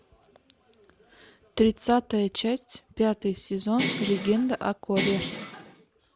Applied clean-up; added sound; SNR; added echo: none; Bell; 4 dB; none.